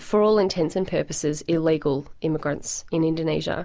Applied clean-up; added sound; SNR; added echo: none; none; none; none.